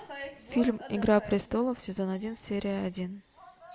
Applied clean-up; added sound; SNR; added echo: none; none; none; none.